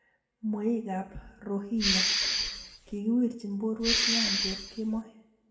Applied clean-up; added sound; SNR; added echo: none; Respiratory sounds; -3 dB; reverberation time 0.7 s.